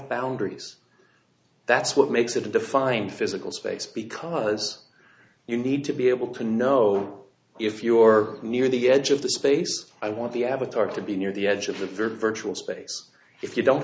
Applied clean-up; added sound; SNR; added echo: none; none; none; none.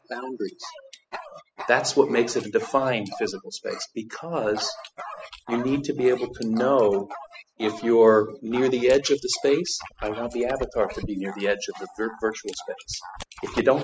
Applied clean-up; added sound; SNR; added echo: classical method spectral subtraction.